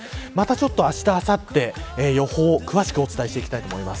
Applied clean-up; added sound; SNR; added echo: none; none; none; none.